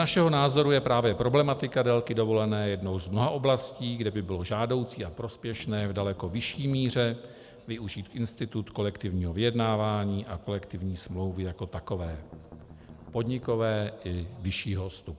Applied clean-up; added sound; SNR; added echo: none; Strum; 19 dB; none.